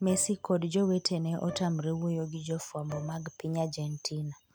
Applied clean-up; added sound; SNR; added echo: none; Bowed string instrument; 16 dB; none.